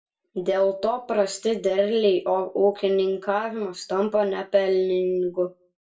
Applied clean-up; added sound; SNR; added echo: none; none; none; reverberation time 0.2 s.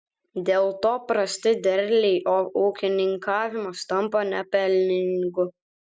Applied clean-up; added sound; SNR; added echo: none; none; none; none.